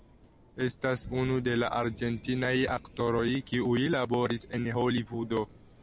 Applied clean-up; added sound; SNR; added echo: none; Thunder / Rain; 19 dB; none.